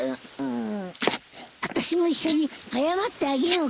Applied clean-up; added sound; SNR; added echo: neural mask model Resemble Enhance denoiser.